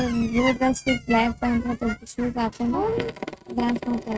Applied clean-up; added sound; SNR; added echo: neural mask model RNNoise.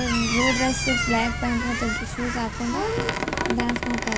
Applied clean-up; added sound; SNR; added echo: none; Squeak; 3 dB; none.